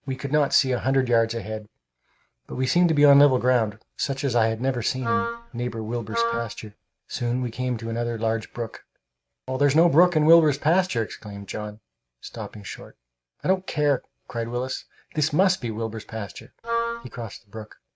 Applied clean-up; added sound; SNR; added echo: neural mask model RNNoise.